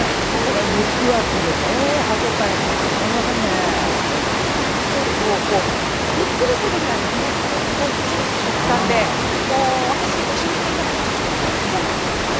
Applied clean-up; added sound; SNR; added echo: none; Water; -4 dB; none.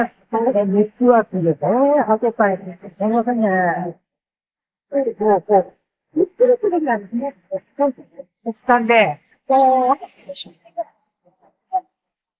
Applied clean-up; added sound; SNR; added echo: neural mask model Resemble Enhance denoiser.